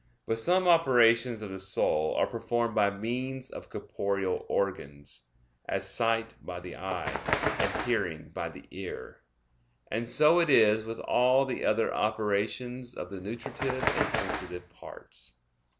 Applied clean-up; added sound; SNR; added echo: none; Bird; 4 dB; none.